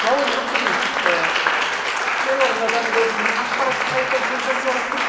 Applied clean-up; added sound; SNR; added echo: none; Applause; -3 dB; reverberation time 2.4 s.